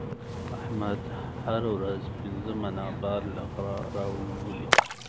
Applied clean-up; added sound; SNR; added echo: none; Splash, splatter; -2 dB; none.